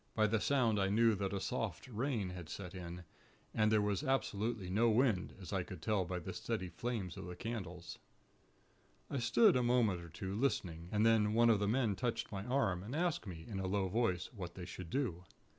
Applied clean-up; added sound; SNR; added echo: none; none; none; none.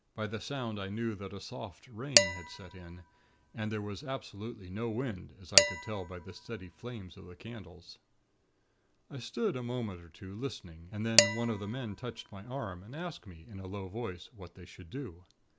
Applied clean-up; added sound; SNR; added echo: none; Dishes, pots, and pans; -4 dB; none.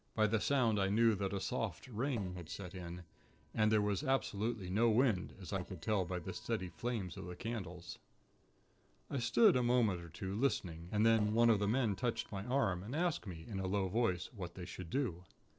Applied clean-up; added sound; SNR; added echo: neural separator model SepFormer DNS4.